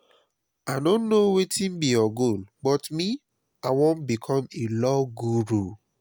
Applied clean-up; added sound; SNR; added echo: none; none; none; none.